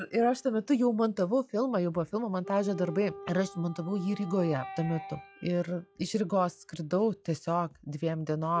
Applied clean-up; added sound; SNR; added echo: classical method log-MMSE.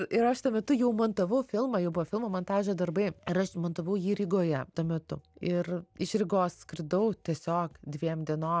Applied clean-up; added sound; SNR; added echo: none; none; none; none.